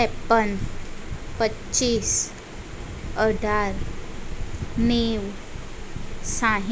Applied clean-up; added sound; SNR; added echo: none; none; none; none.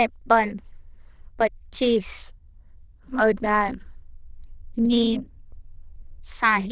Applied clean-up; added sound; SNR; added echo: neural diffusion model UNIVERSE++.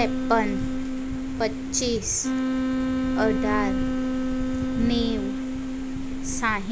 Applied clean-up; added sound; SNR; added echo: none; Wind instrument, woodwind instrument; 0 dB; none.